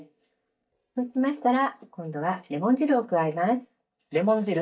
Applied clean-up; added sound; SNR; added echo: neural mask model DeepFilterNet 3.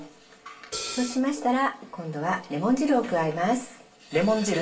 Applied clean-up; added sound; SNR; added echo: none; Hi-hat; 7 dB; reverberation time 0.3 s.